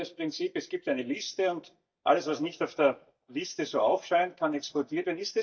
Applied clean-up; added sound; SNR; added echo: neural mask model DeepFilterNet 3.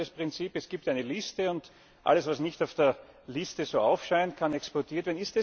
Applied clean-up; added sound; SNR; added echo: none; none; none; none.